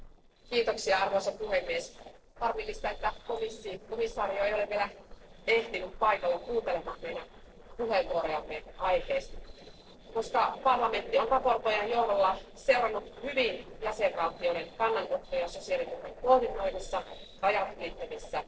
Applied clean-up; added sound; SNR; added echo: neural separator model SepFormer DNS4.